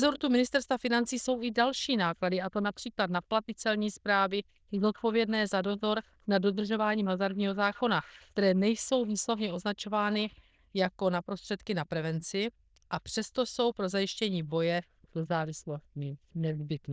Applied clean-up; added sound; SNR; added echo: neural diffusion model UNIVERSE++.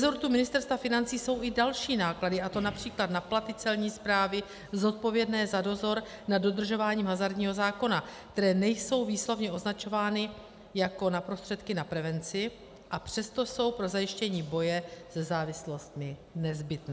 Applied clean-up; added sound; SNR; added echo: none; none; none; none.